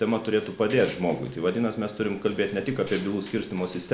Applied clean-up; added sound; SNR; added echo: none; none; none; none.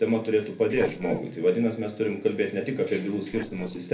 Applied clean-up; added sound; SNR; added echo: neural separator model SepFormer DNS4.